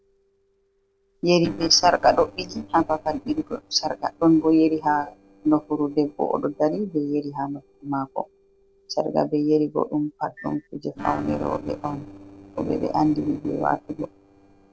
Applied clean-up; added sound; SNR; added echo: neural separator model SepFormer DNS4.